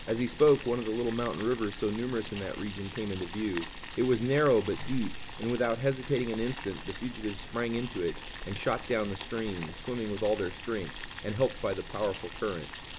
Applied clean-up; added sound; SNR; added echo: none; Boiling; 9 dB; none.